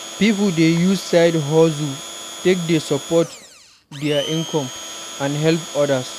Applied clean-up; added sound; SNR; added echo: none; Domestic sounds, home sounds; 13 dB; none.